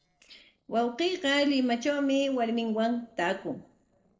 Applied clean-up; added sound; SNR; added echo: neural separator model SepFormer DNS4.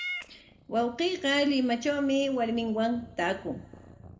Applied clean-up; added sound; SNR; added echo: none; Meow / Purr; 16 dB; reverberation time 1.9 s.